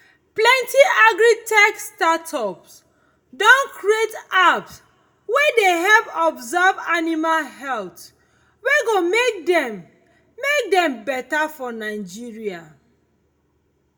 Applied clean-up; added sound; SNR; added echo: none; none; none; reverberation time 0.3 s.